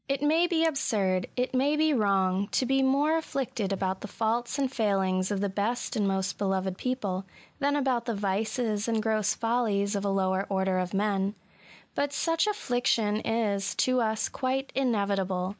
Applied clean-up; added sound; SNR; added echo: none; none; none; none.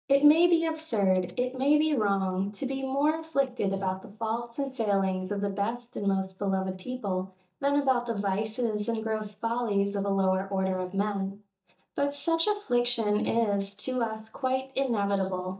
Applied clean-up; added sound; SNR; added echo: neural mask model DeepFilterNet 3.